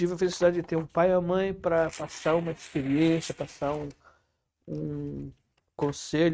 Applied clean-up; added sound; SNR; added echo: neural mask model RNNoise.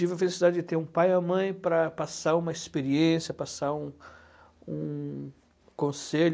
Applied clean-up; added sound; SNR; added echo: none; none; none; none.